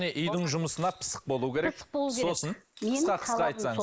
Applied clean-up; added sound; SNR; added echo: neural mask model Resemble Enhance denoiser.